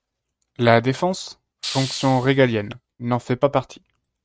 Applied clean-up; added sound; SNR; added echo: neural mask model RNNoise.